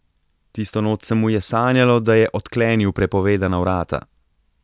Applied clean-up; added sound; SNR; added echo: none; none; none; none.